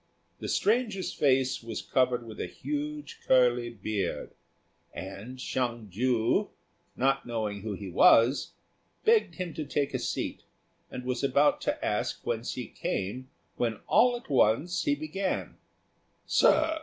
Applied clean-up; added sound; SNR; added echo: none; none; none; none.